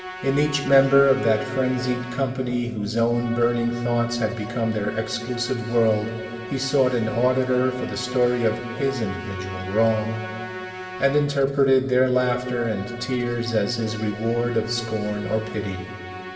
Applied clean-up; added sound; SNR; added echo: none; Musical instrument; 13 dB; reverberation time 2.4 s.